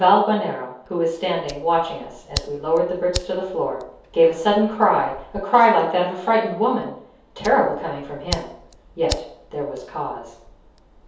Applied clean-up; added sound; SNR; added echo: none; Fire; 16 dB; reverberation time 0.7 s.